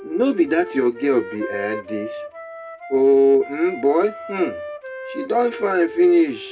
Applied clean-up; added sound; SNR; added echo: none; Wind instrument, woodwind instrument; 14 dB; reverberation time 0.2 s.